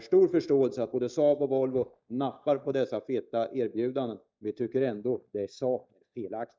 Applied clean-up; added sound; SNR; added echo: neural mask model DeepFilterNet 3.